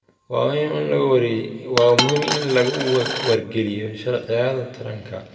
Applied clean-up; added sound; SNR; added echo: none; Coin (dropping); 7 dB; reverberation time 1.8 s.